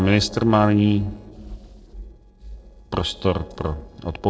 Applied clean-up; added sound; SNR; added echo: neural separator model SepFormer DNS4.